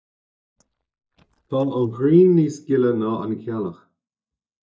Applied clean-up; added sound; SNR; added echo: neural mask model DeepFilterNet 3.